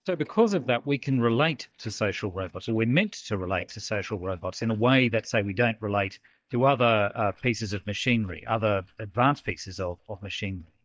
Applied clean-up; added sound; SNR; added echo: neural mask model DeepFilterNet 3.